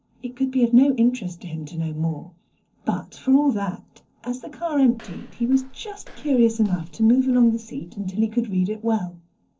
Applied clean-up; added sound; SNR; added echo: neural separator model SepFormer DNS4.